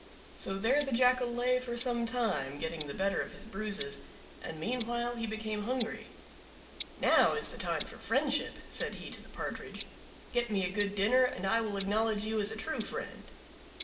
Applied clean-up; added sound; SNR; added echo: none; Tick-tock; -2 dB; reverberation time 0.7 s.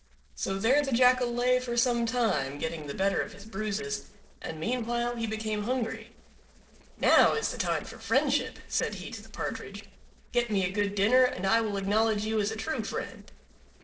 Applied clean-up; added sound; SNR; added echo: neural separator model SepFormer DNS4.